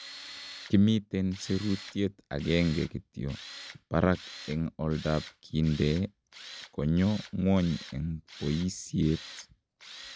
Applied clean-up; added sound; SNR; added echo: none; Tools; 17 dB; none.